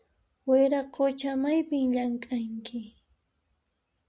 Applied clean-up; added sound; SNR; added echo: none; none; none; none.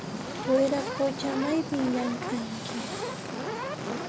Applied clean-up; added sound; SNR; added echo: none; Fire; 4 dB; none.